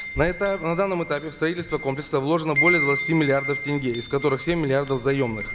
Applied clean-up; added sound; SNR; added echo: none; Wind chime; 6 dB; none.